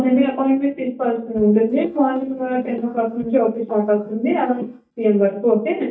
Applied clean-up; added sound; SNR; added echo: neural mask model DeepFilterNet 3.